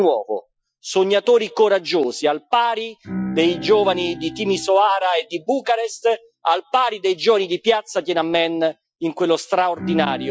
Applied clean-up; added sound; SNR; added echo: classical method Wiener filter.